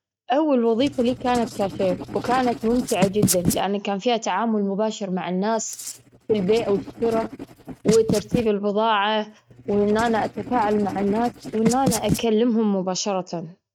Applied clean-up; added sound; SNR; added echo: neural mask model RNNoise.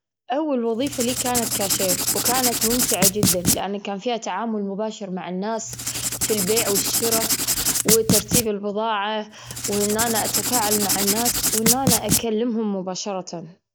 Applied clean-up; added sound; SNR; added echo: none; Writing; -3 dB; none.